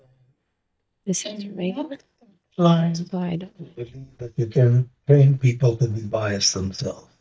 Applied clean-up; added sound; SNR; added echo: neural mask model DeepFilterNet 3.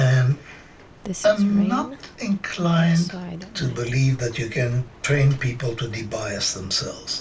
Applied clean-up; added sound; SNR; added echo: none; Rain; 14 dB; reverberation time 0.2 s.